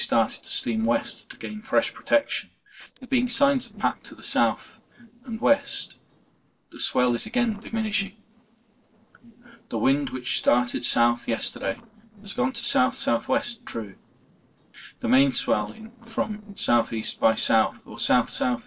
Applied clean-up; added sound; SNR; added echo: neural separator model SepFormer DNS4.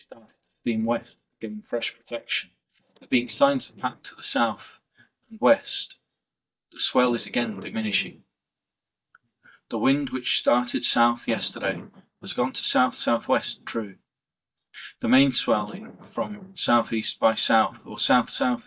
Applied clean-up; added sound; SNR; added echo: neural mask model DeepFilterNet 3.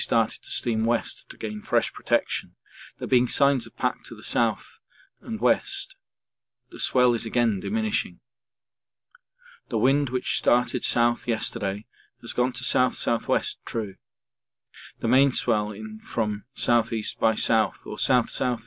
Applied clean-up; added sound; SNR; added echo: none; none; none; none.